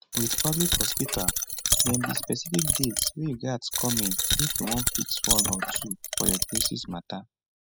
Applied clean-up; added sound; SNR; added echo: classical method spectral subtraction.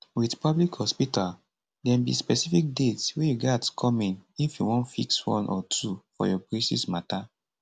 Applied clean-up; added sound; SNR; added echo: none; none; none; none.